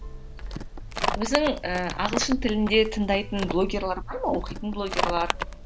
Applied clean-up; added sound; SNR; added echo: none; Livestock, farm animals, working animals; 4 dB; none.